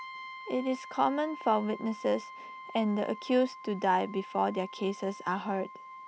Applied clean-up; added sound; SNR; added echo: none; Brass instrument; 14 dB; none.